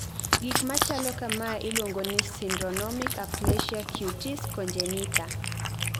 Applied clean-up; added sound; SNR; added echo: none; Cat; -1 dB; none.